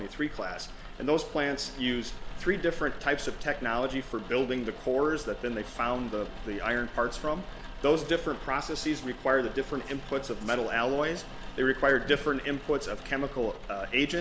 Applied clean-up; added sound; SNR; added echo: none; Rain; 17 dB; none.